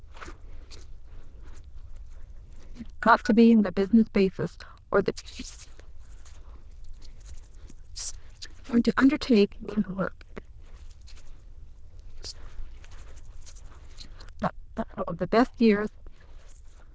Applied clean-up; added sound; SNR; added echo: neural diffusion model UNIVERSE++.